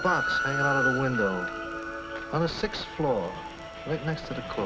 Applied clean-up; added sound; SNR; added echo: none; Train; 3 dB; none.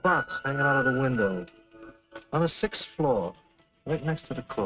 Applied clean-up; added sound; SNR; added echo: neural mask model RNNoise.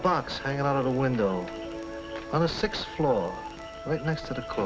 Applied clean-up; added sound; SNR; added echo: none; none; none; none.